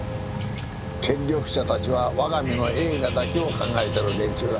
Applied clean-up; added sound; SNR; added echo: none; Bird; 11 dB; none.